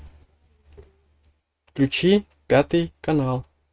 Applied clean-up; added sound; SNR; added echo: neural mask model RNNoise.